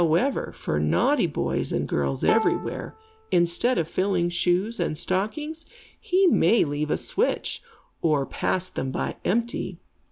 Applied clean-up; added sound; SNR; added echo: none; Bowed string instrument; 10 dB; none.